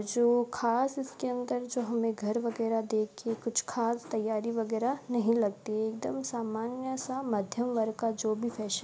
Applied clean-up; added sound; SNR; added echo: none; none; none; none.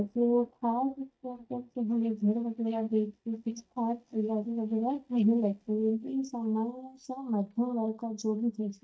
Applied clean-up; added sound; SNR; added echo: neural mask model DeepFilterNet 3.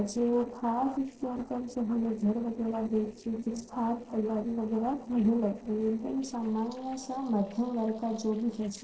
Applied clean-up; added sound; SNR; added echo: neural separator model SepFormer DNS4.